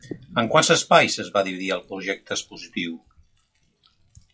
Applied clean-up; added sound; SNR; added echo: classical method WPE with log-MMSE.